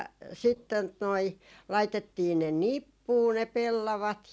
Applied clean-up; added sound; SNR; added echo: none; none; none; none.